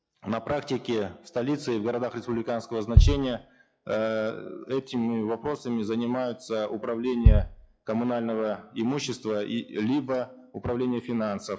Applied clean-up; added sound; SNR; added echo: classical method log-MMSE.